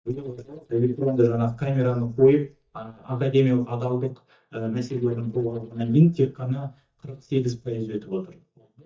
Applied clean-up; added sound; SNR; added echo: neural mask model DeepFilterNet 3.